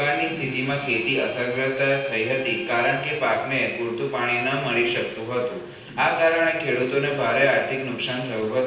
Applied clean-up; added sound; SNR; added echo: neural separator model SepFormer DNS4.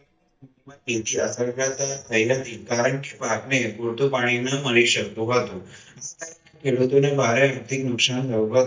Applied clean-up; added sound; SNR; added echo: neural mask model DeepFilterNet 3.